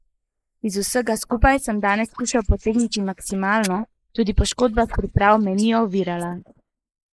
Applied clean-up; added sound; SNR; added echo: neural mask model Resemble Enhance denoiser.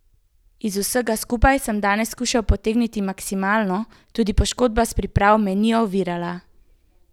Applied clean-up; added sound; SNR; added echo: none; none; none; none.